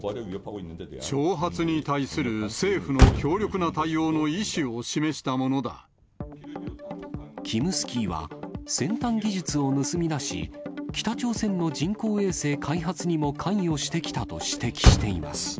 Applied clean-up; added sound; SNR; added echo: none; Motor vehicle (road); 4 dB; none.